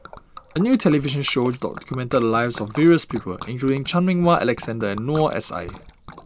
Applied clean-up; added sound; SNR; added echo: none; Liquid; 18 dB; none.